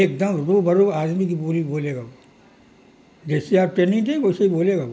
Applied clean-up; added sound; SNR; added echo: none; none; none; none.